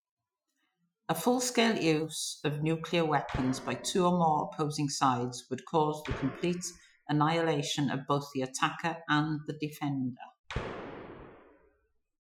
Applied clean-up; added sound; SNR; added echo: classical method Wiener filter.